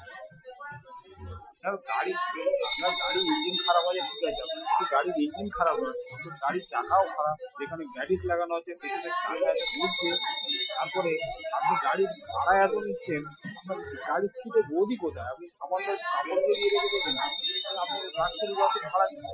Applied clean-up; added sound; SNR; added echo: classical method Wiener filter.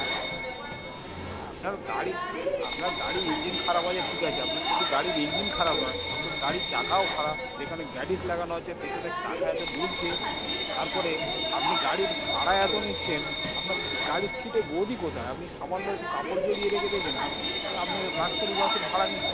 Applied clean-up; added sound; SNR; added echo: none; Bell; -2 dB; none.